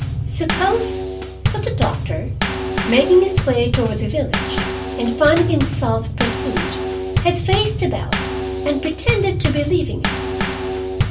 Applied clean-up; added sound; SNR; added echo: none; Bass drum / Snare drum / Drum kit; 0 dB; reverberation time 0.3 s.